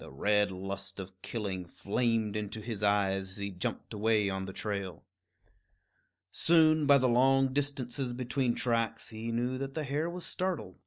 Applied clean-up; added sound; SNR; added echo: none; none; none; none.